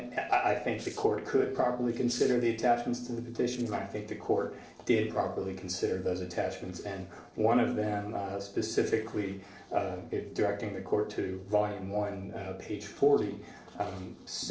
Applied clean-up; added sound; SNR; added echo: neural separator model SepFormer DNS4.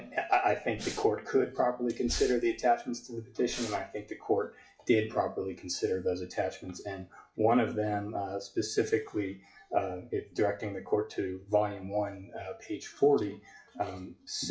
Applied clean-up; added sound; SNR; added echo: classical method WPE with log-MMSE.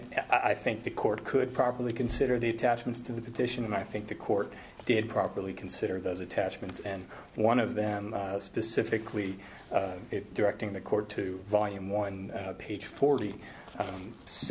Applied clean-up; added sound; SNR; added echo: none; none; none; none.